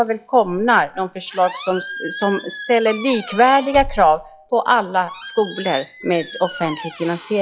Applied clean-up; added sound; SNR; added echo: classical method log-MMSE.